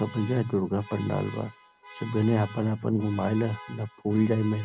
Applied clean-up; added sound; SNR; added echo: none; Alarm; 19 dB; none.